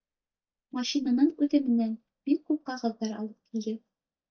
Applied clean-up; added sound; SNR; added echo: neural mask model DeepFilterNet 3.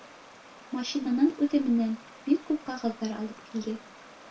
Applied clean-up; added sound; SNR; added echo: none; Stream; 20 dB; reverberation time 0.2 s.